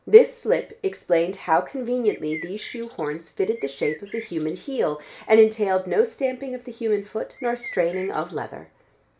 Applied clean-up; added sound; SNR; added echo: none; Bird; 18 dB; reverberation time 0.3 s.